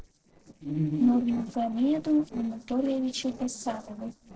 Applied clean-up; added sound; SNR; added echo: neural separator model SepFormer DNS4.